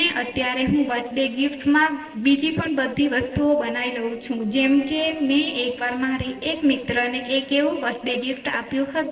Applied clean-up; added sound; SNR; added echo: neural separator model SepFormer DNS4.